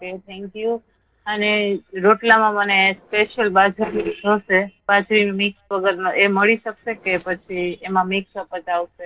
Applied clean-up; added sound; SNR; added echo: neural separator model SepFormer DNS4.